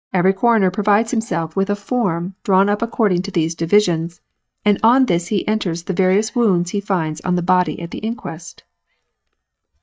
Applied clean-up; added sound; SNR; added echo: neural mask model DeepFilterNet 3.